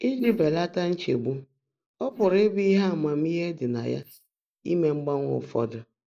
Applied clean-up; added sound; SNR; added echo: neural mask model Resemble Enhance denoiser.